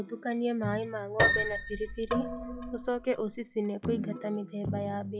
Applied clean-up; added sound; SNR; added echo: classical method log-MMSE.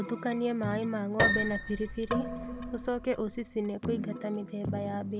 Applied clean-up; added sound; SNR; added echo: none; Keyboard (musical) + Piano; 2 dB; none.